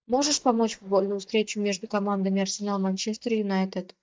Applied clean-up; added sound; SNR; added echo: neural mask model DeepFilterNet 3.